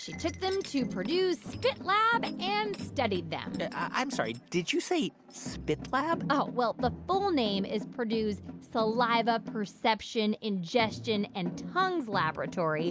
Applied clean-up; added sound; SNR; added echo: none; none; none; none.